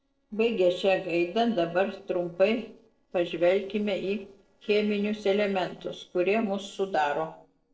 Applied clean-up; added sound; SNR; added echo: neural separator model SepFormer DNS4.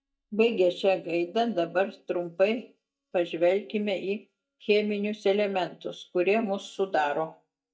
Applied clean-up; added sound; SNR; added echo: neural mask model DeepFilterNet 3.